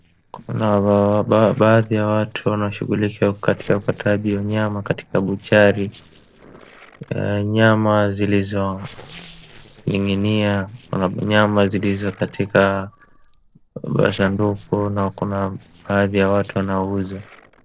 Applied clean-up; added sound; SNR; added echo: neural separator model SepFormer DNS4.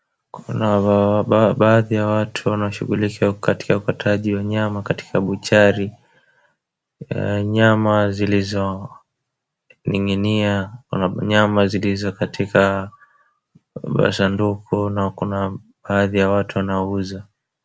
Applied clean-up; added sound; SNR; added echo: none; none; none; none.